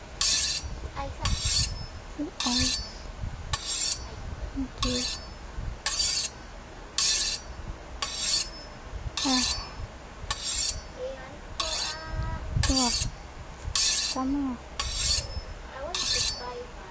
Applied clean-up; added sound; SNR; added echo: none; Cutlery, silverware; -2 dB; none.